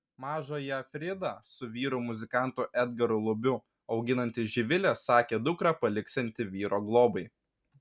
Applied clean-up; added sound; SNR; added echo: none; none; none; none.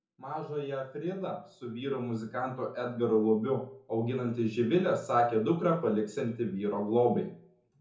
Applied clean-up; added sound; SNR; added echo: none; none; none; reverberation time 0.6 s.